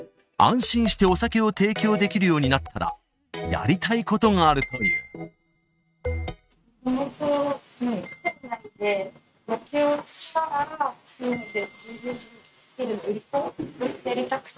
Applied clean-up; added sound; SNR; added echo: neural mask model RNNoise.